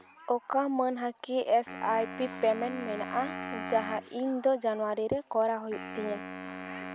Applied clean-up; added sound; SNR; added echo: none; Wind instrument, woodwind instrument; 11 dB; none.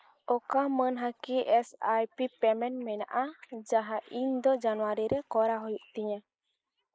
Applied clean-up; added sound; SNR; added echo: neural mask model Resemble Enhance denoiser.